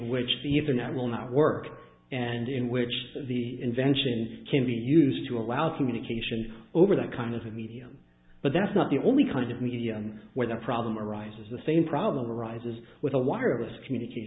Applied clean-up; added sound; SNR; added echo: none; none; none; none.